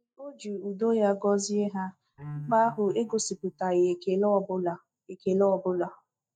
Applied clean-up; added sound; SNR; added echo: neural mask model DeepFilterNet 3.